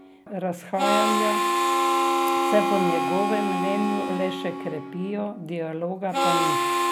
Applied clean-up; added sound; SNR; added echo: none; Harmonica; -3 dB; none.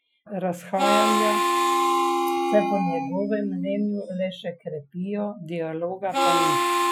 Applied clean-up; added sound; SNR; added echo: classical method Wiener filter.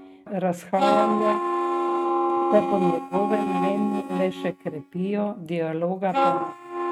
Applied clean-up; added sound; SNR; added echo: neural mask model RNNoise.